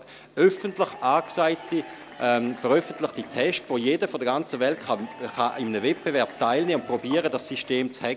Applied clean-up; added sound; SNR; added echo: none; Applause / Crowd / Cheering; 19 dB; none.